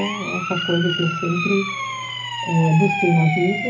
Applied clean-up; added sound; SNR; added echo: none; Siren; 5 dB; reverberation time 0.4 s.